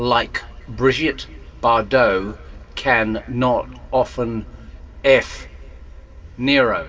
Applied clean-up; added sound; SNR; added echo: none; none; none; reverberation time 0.1 s.